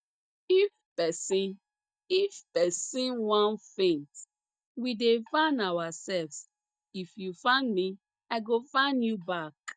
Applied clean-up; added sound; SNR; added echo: neural mask model DeepFilterNet 3.